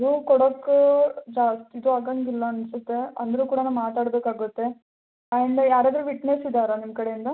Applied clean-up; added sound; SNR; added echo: none; none; none; none.